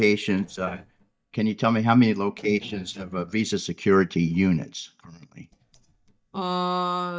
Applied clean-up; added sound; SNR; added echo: neural mask model DeepFilterNet 3.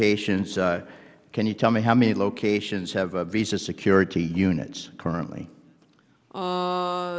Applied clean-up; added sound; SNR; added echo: none; none; none; none.